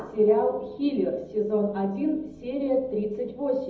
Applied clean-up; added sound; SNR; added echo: none; none; none; reverberation time 0.8 s.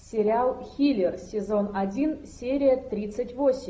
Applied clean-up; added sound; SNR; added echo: none; none; none; none.